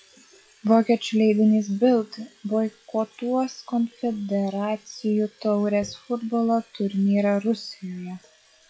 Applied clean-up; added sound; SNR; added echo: classical method log-MMSE.